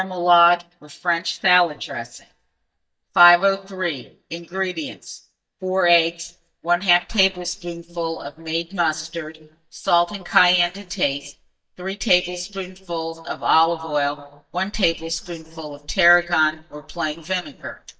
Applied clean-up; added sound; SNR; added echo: neural mask model DeepFilterNet 3.